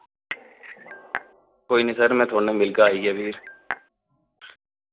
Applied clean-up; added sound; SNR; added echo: none; Cutlery, silverware / Dishes, pots, and pans / Chink, clink + Squeak; 15 dB; none.